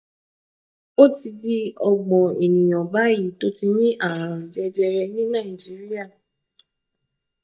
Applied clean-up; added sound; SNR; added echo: neural mask model DeepFilterNet 3.